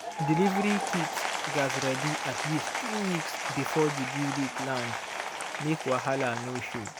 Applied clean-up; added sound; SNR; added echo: none; Applause / Crowd; 2 dB; none.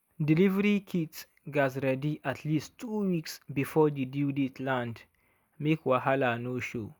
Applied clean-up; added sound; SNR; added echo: none; none; none; none.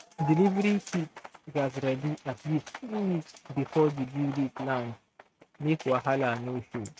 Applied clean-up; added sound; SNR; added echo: neural mask model RNNoise.